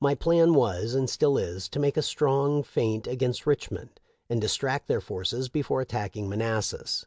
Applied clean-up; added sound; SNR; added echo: none; none; none; none.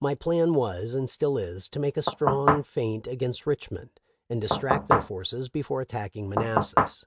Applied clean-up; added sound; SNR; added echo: neural mask model RNNoise.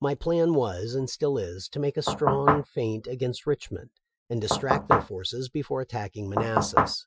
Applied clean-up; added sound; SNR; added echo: classical method Wiener filter.